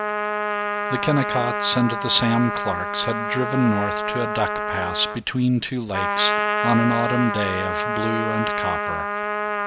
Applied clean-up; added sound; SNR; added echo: none; Trumpet; 2 dB; none.